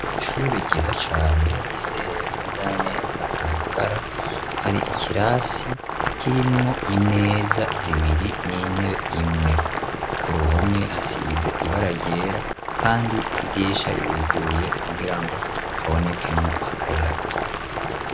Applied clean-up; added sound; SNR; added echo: none; Boiling; 2 dB; none.